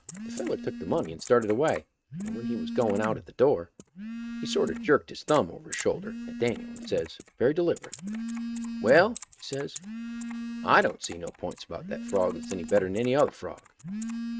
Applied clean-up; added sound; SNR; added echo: neural mask model RNNoise.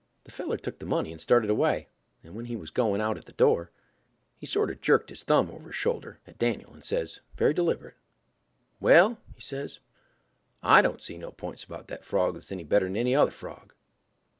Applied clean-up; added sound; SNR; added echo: none; none; none; none.